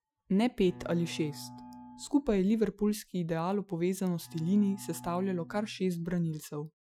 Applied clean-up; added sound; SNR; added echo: classical method Wiener filter.